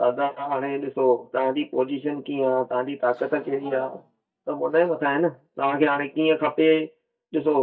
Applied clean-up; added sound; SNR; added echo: neural mask model DeepFilterNet 3.